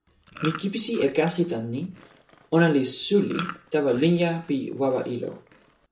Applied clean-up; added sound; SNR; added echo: none; Chewing, mastication; 17 dB; reverberation time 0.2 s.